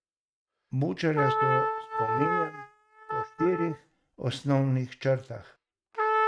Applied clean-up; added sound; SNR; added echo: neural mask model RNNoise.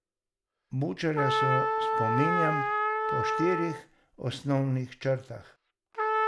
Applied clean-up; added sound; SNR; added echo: none; Trumpet; -1 dB; none.